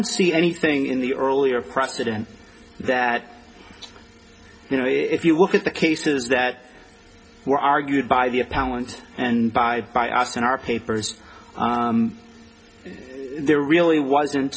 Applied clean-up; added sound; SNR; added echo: none; none; none; reverberation time 0.3 s.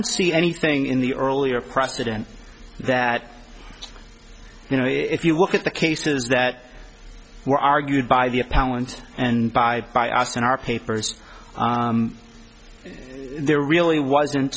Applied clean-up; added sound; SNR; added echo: none; none; none; none.